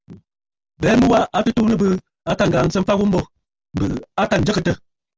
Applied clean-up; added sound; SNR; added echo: none; none; none; none.